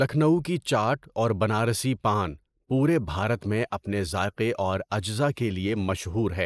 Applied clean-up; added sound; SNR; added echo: neural mask model Resemble Enhance denoiser.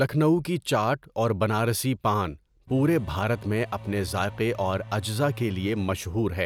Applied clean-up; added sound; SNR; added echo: none; Engine / Domestic sounds, home sounds; 15 dB; none.